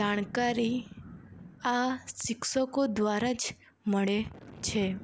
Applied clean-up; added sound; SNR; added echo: none; Boom; 19 dB; none.